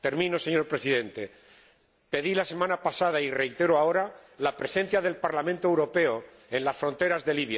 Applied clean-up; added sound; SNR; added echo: none; none; none; none.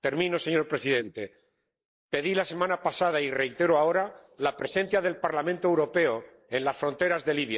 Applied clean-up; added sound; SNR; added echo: neural mask model Resemble Enhance denoiser.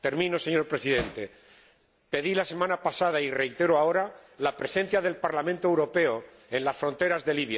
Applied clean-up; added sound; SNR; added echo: none; Hammer; 11 dB; none.